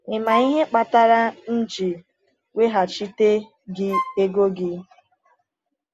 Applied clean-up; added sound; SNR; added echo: none; Wind instrument, woodwind instrument; 6 dB; none.